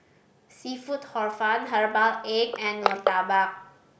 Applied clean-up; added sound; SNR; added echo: none; Crushing; 8 dB; none.